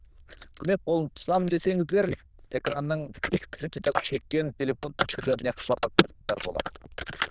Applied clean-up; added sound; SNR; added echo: neural diffusion model UNIVERSE++.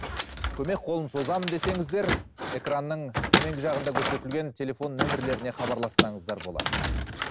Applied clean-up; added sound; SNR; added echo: none; Car + Thump, thud; -1 dB; none.